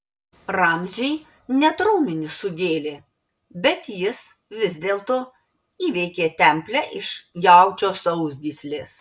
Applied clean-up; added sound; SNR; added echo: none; none; none; none.